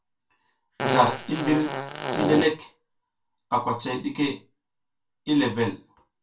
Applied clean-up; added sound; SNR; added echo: none; Fart; 1 dB; reverberation time 0.2 s.